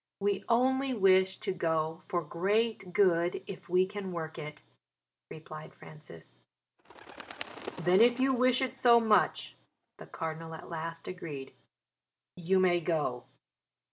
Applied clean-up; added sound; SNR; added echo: none; Bird; 17 dB; none.